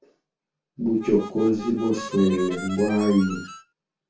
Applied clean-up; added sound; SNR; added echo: none; Harmonica; 13 dB; reverberation time 0.3 s.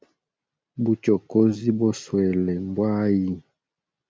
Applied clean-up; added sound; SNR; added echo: none; none; none; none.